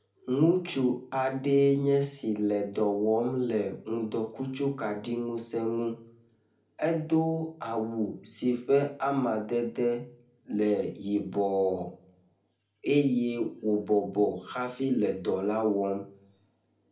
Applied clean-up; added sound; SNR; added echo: none; none; none; reverberation time 0.4 s.